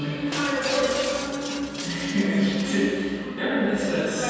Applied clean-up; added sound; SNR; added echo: none; Shatter; 11 dB; reverberation time 2.1 s.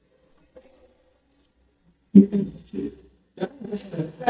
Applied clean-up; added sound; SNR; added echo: neural mask model DeepFilterNet 3.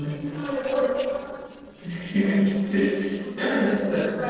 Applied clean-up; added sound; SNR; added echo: neural separator model SepFormer DNS4.